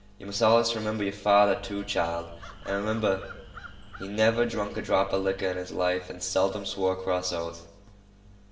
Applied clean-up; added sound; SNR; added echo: none; Crow; 17 dB; reverberation time 0.8 s.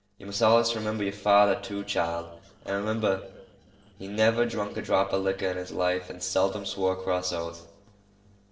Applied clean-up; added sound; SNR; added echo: neural separator model SepFormer DNS4.